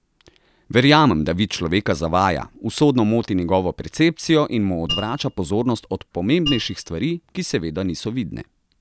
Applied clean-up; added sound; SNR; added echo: none; Mallet percussion; 11 dB; none.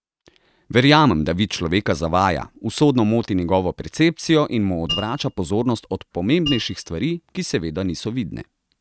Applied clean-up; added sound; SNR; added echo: neural mask model RNNoise.